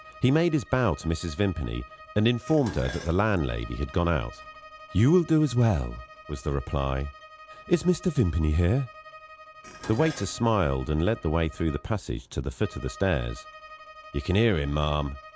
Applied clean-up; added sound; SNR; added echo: none; Dishes, pots, and pans + Bowed string instrument; 19 dB; none.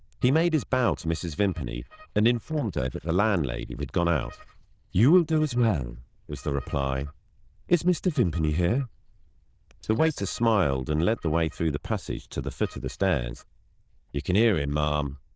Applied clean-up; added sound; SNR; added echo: neural diffusion model UNIVERSE++.